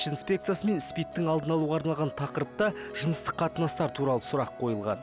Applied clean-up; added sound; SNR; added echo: none; none; none; none.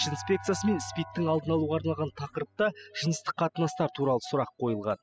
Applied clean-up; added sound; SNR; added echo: classical method spectral subtraction.